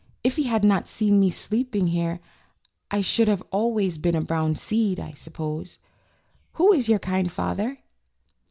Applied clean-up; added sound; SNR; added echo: none; none; none; none.